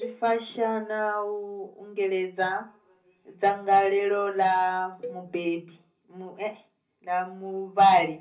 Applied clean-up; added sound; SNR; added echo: none; Cowbell; 19 dB; reverberation time 0.5 s.